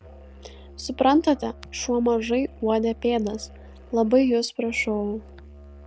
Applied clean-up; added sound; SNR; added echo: none; Musical instrument; 20 dB; none.